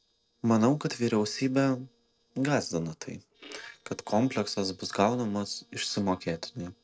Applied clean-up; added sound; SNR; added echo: neural separator model SepFormer DNS4.